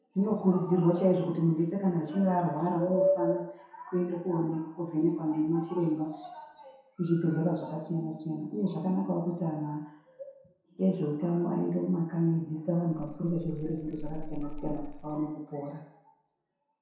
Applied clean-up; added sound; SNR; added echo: none; Bell; 8 dB; reverberation time 0.7 s.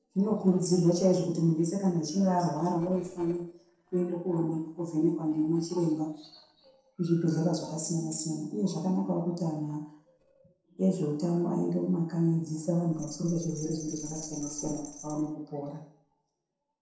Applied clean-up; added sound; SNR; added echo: neural separator model SepFormer DNS4.